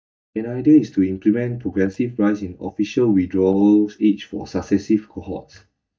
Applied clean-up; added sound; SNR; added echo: neural mask model DeepFilterNet 3.